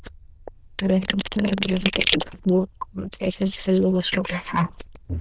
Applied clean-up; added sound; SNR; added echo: neural diffusion model UNIVERSE++.